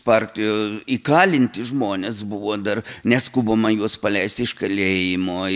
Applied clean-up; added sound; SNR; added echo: none; none; none; none.